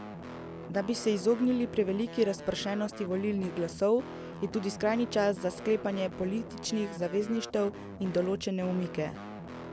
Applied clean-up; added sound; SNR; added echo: none; Guitar; 12 dB; none.